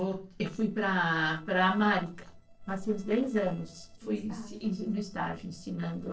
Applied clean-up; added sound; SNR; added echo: neural separator model SepFormer DNS4.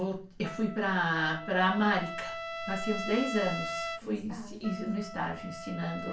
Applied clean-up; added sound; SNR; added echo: none; Trumpet; 8 dB; reverberation time 0.3 s.